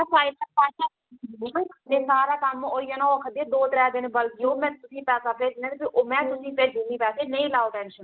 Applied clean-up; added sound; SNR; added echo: none; Brass instrument; 13 dB; none.